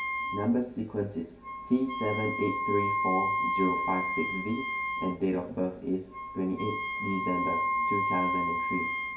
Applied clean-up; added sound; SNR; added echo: none; Wind instrument, woodwind instrument; 0 dB; reverberation time 0.2 s.